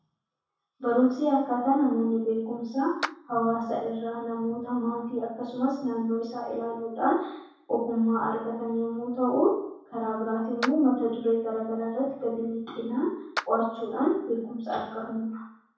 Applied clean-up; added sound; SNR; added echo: none; Clapping; 12 dB; reverberation time 0.7 s.